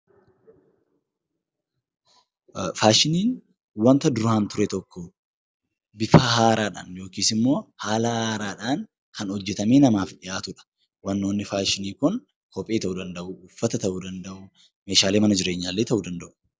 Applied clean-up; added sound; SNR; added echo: none; none; none; none.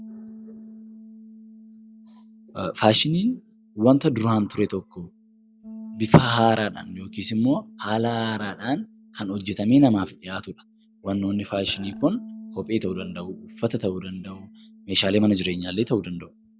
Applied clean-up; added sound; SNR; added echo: none; Burping, eructation + Bass guitar; 20 dB; none.